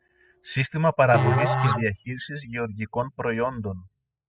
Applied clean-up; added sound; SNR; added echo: classical method spectral subtraction.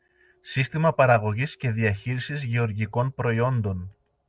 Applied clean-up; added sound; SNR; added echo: none; none; none; none.